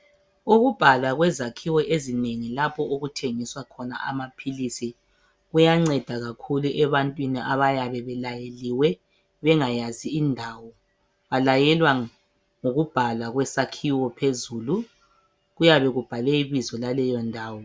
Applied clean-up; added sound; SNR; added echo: none; none; none; none.